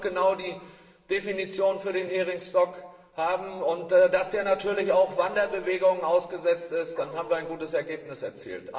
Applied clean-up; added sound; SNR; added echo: none; Dog; 16 dB; reverberation time 1.1 s.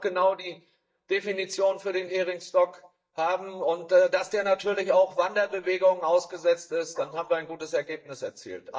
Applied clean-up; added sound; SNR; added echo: neural mask model DeepFilterNet 3.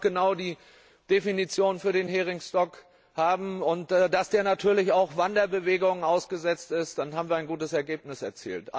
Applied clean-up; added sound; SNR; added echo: none; none; none; none.